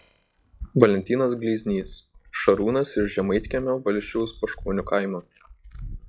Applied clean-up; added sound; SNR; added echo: classical method log-MMSE.